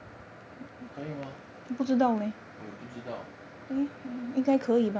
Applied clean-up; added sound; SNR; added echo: none; none; none; none.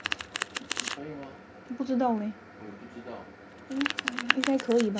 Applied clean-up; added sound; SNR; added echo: none; Domestic sounds, home sounds; 4 dB; reverberation time 0.3 s.